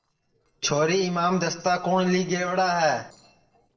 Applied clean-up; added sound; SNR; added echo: neural separator model SepFormer DNS4.